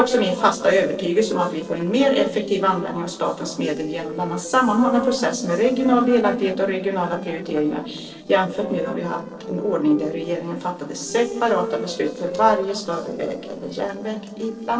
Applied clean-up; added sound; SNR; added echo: neural separator model SepFormer DNS4.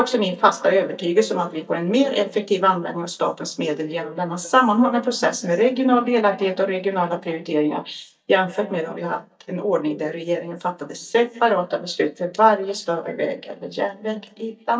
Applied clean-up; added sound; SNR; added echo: neural mask model DeepFilterNet 3.